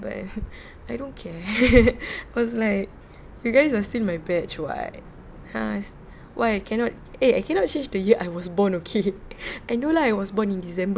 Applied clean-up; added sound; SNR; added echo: none; none; none; none.